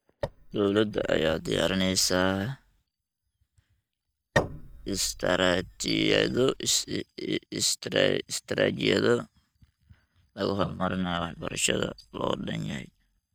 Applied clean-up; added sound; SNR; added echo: neural mask model DeepFilterNet 3.